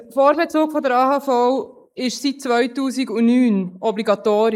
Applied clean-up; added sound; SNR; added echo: neural mask model Resemble Enhance denoiser.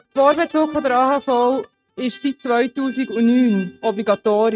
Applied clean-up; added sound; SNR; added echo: neural mask model RNNoise.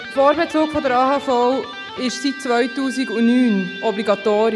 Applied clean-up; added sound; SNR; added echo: none; Electric guitar; 14 dB; none.